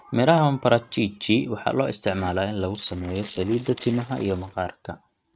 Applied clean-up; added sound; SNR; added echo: neural mask model RNNoise.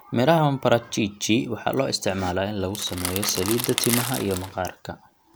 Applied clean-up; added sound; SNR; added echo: none; Crackle; 5 dB; none.